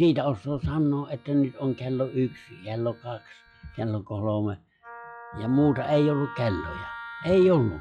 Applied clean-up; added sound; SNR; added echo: classical method log-MMSE.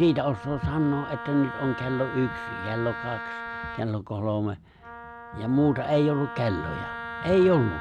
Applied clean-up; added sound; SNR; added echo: none; Wind instrument, woodwind instrument; 11 dB; none.